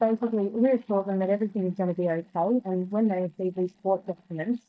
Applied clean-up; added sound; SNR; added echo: neural mask model DeepFilterNet 3.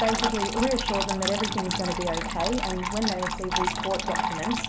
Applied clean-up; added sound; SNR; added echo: none; Trickle, dribble / Water tap, faucet; 0 dB; reverberation time 0.4 s.